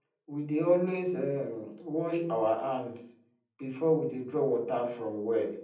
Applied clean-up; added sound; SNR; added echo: none; none; none; reverberation time 0.6 s.